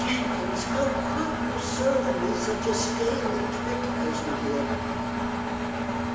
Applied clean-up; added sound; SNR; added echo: none; Engine; -2 dB; reverberation time 1.0 s.